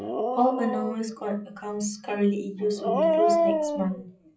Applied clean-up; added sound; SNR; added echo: classical method WPE with log-MMSE.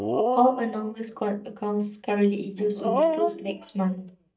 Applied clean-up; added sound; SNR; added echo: neural mask model DeepFilterNet 3.